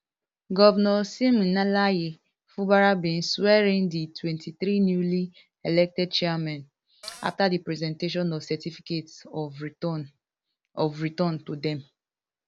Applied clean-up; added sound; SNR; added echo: none; Cupboard open or close; 19 dB; none.